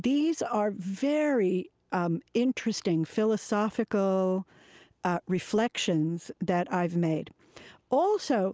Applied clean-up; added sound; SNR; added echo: none; none; none; none.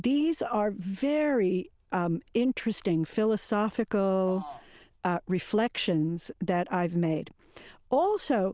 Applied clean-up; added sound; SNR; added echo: neural diffusion model UNIVERSE++.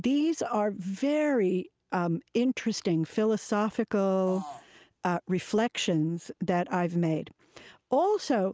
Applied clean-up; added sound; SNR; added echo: neural mask model RNNoise.